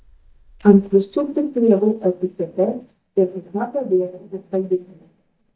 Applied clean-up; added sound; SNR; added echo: neural mask model DeepFilterNet 3.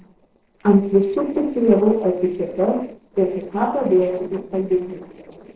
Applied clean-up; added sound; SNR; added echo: neural separator model SepFormer DNS4.